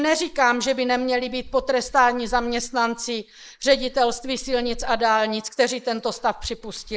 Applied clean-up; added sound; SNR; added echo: neural mask model Resemble Enhance denoiser.